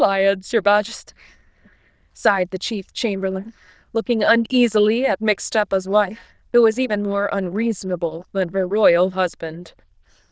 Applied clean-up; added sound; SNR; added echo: neural diffusion model UNIVERSE++.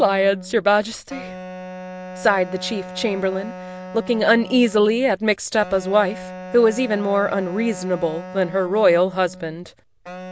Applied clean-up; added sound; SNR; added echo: none; Wind instrument, woodwind instrument; 14 dB; none.